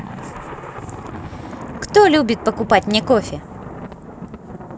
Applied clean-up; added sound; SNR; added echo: none; Thunder; 12 dB; none.